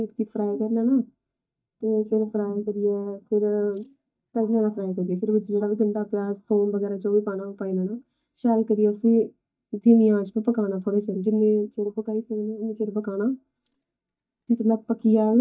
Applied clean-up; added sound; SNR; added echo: neural mask model DeepFilterNet 3.